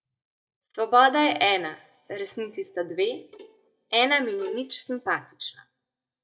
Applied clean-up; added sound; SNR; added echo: neural mask model DeepFilterNet 3.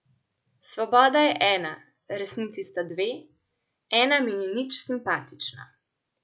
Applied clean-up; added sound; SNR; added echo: none; none; none; none.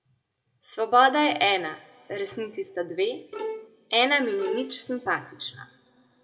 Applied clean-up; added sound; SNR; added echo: none; Bowed string instrument; 10 dB; reverberation time 1.4 s.